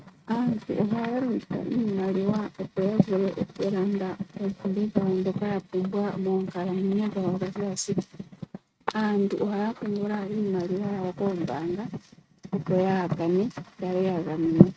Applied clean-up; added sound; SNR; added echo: neural mask model RNNoise.